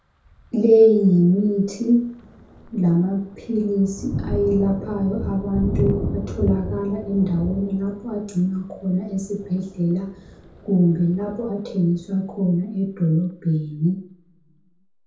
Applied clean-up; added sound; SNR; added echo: none; Thunder; 11 dB; reverberation time 0.6 s.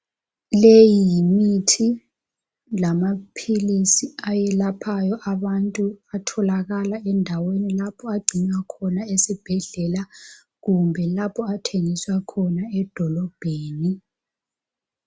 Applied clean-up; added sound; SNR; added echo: none; none; none; none.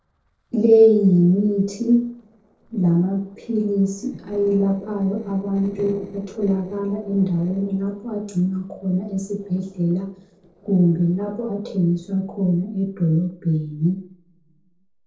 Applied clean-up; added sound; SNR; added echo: neural separator model SepFormer DNS4.